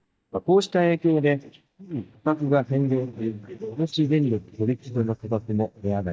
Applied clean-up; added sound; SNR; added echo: neural mask model DeepFilterNet 3.